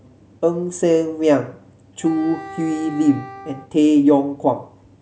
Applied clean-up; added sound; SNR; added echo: none; Wind instrument, woodwind instrument; 17 dB; none.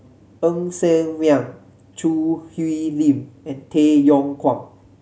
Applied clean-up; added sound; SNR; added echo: none; none; none; none.